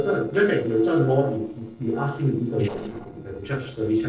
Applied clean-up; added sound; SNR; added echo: neural separator model SepFormer DNS4.